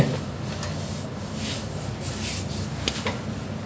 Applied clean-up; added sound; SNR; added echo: none; none; none; none.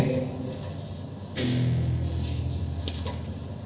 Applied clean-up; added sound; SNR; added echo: none; Guitar; -2 dB; reverberation time 1.6 s.